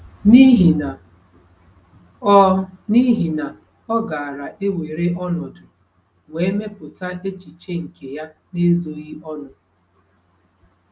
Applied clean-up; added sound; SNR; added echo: none; none; none; none.